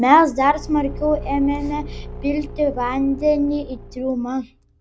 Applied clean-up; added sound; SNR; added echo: none; Engine / Car; 13 dB; none.